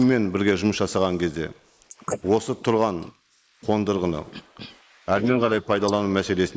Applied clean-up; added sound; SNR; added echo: neural mask model Resemble Enhance denoiser.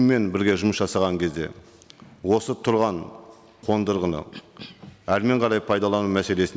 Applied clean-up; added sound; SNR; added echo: none; none; none; none.